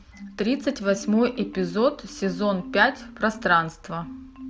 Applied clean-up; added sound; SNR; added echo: none; Marimba, xylophone; 16 dB; none.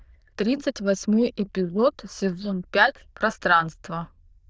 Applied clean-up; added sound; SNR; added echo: neural diffusion model UNIVERSE++.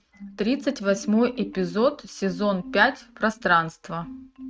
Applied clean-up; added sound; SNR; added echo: neural mask model RNNoise.